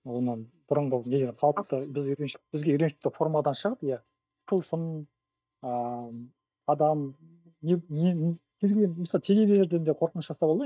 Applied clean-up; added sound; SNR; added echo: neural mask model DeepFilterNet 3.